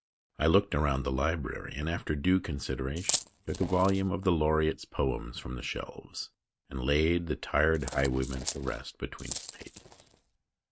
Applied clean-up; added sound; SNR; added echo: neural mask model RNNoise.